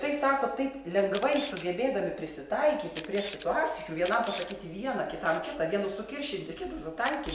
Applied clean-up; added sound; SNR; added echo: none; Camera; 14 dB; none.